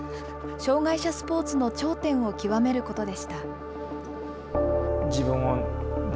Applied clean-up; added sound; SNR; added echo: none; none; none; none.